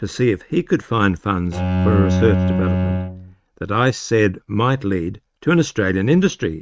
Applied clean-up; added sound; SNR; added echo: neural mask model RNNoise.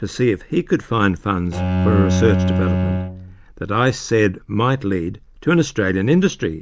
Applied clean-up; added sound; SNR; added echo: none; Bowed string instrument; 0 dB; none.